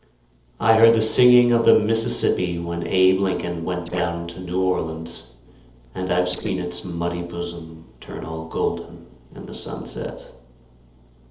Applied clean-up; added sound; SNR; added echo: neural separator model SepFormer DNS4.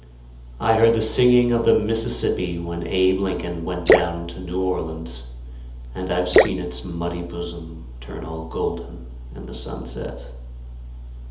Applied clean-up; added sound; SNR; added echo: none; Drip / Splash, splatter; 1 dB; reverberation time 0.8 s.